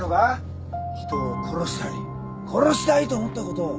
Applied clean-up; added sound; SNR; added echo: none; none; none; none.